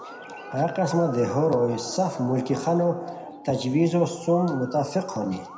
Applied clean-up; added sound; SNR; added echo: none; Musical instrument; 19 dB; reverberation time 0.8 s.